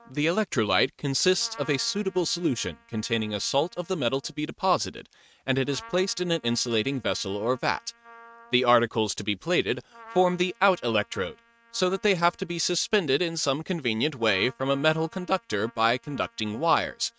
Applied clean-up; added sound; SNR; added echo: neural mask model RNNoise.